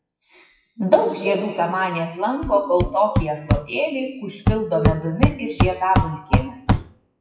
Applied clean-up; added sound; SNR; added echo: classical method WPE with log-MMSE.